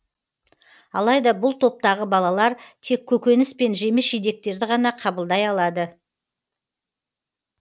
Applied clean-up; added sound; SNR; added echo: none; none; none; none.